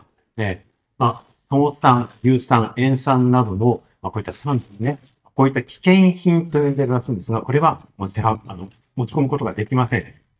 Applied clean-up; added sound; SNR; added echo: neural mask model DeepFilterNet 3.